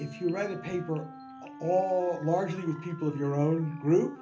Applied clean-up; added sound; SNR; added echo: none; Wind instrument, woodwind instrument; 16 dB; reverberation time 0.3 s.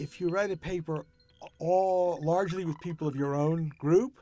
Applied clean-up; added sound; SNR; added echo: none; none; none; none.